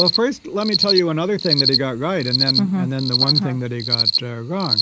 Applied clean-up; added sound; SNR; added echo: neural mask model Resemble Enhance denoiser.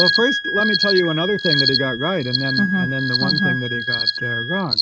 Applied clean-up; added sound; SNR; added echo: neural mask model RNNoise.